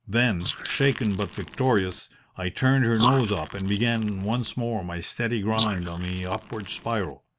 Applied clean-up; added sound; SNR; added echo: neural mask model Resemble Enhance denoiser.